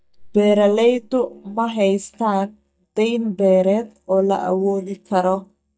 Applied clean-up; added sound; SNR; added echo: neural mask model DeepFilterNet 3.